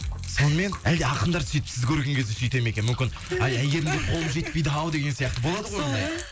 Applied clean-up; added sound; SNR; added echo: none; Gurgling / Liquid; 20 dB; none.